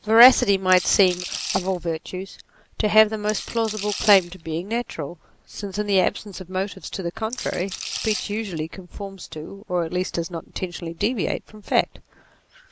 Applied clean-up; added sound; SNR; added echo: none; Rattle / Rattle (instrument); 9 dB; none.